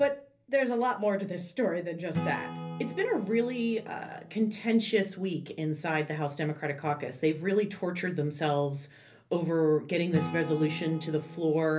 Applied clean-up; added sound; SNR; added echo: none; Acoustic guitar / Strum; 13 dB; reverberation time 0.3 s.